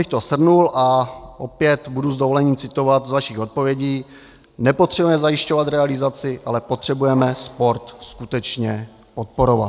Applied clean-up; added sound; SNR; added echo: none; none; none; none.